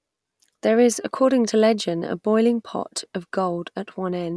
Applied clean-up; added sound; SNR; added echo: none; none; none; none.